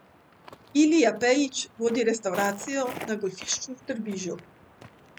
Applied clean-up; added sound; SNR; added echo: none; Walk, footsteps; 18 dB; none.